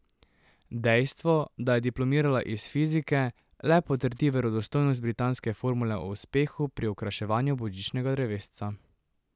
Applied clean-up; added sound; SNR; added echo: none; none; none; none.